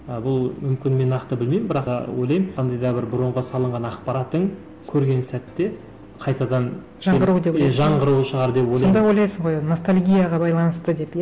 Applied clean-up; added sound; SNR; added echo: none; none; none; none.